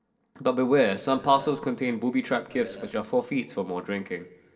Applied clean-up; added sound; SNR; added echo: neural separator model SepFormer DNS4.